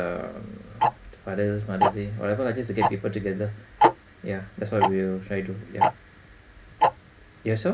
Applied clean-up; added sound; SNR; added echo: none; Tick-tock; -1 dB; none.